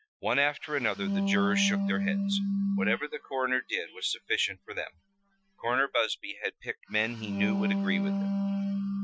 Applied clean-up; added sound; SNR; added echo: classical method Wiener filter.